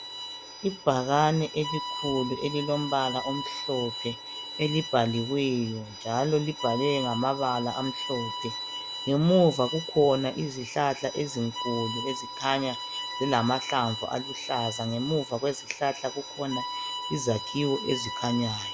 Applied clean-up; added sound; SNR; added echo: none; Bowed string instrument; 9 dB; none.